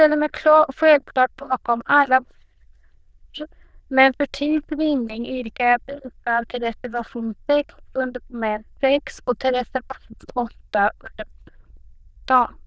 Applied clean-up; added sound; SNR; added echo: neural diffusion model UNIVERSE++.